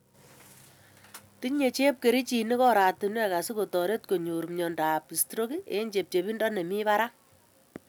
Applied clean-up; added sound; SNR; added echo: none; none; none; none.